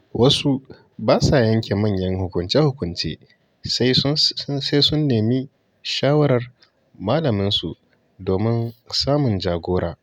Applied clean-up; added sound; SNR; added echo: none; none; none; none.